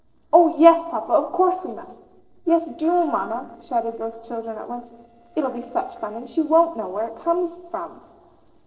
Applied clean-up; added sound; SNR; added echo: neural separator model SepFormer DNS4.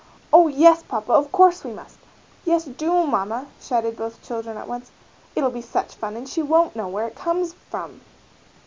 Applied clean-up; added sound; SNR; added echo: none; none; none; none.